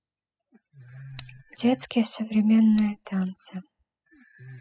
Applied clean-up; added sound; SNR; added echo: classical method spectral subtraction.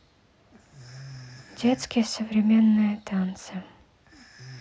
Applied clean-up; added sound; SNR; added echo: none; none; none; none.